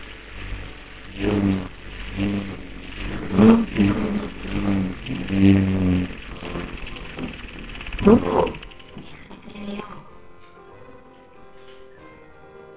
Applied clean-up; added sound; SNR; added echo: neural separator model SepFormer WHAMR!.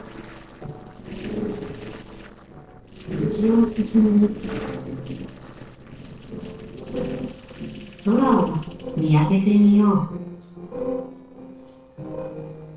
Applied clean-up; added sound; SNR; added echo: neural separator model SepFormer DNS4.